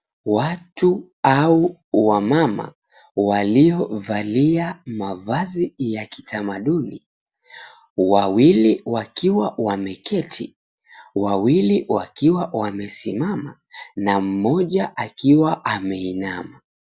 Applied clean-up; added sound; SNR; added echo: none; none; none; none.